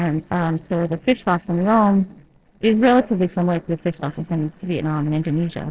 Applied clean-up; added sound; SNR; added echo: neural separator model SepFormer DNS4.